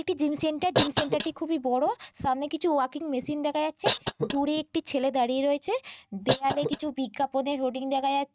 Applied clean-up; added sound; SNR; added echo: neural mask model RNNoise.